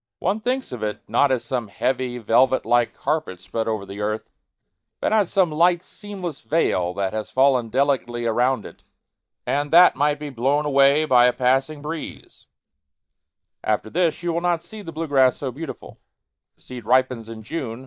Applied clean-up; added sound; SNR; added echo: neural mask model DeepFilterNet 3.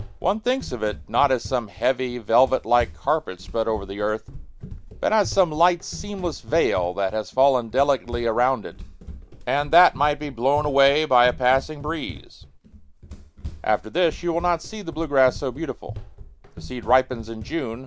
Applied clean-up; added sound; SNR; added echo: none; Run; 15 dB; none.